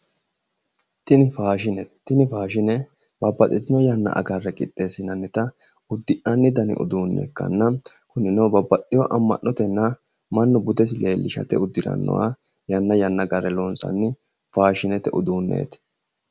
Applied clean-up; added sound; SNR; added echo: none; none; none; none.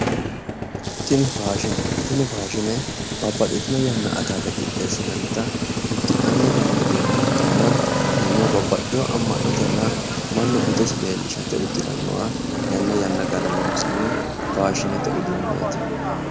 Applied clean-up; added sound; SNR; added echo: none; Motorcycle + Sink (filling or washing) / Water tap, faucet; -2 dB; none.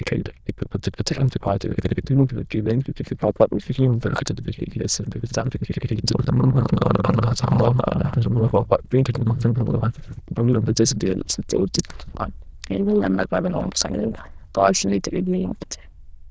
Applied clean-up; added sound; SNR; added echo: neural diffusion model UNIVERSE++.